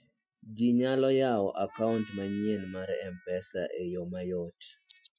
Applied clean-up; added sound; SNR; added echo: classical method Wiener filter.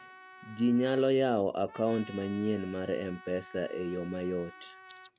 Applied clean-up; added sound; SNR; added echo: none; Trumpet; 20 dB; none.